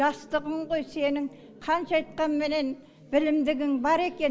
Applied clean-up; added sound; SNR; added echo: none; none; none; none.